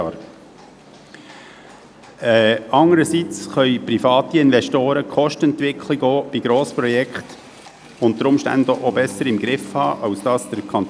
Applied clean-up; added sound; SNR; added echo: none; Livestock, farm animals, working animals + Bass guitar; 19 dB; none.